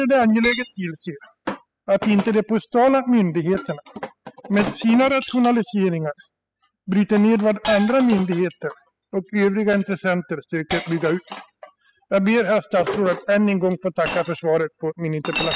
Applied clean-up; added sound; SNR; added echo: classical method spectral subtraction.